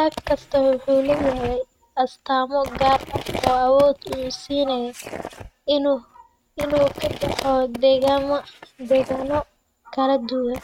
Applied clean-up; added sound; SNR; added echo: neural mask model RNNoise.